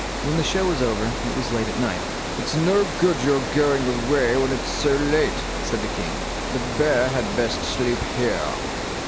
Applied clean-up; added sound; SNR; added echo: none; Water; 3 dB; none.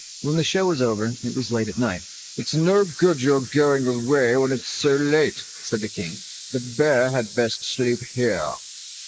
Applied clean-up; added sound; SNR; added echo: neural mask model Resemble Enhance denoiser.